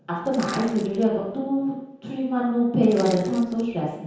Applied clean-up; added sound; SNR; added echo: none; Crushing; 20 dB; reverberation time 0.9 s.